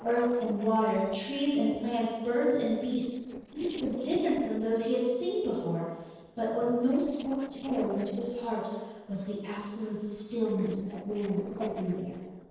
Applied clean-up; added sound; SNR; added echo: neural separator model SepFormer DNS4.